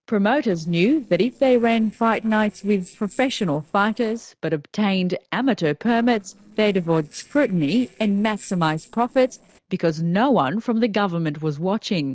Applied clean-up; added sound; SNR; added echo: neural separator model SepFormer DNS4.